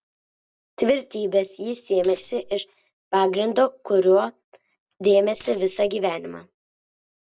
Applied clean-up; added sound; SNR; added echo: none; Coin (dropping); 17 dB; none.